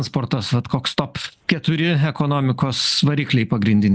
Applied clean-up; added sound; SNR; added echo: none; none; none; none.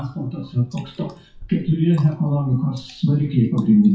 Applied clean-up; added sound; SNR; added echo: classical method WPE with log-MMSE.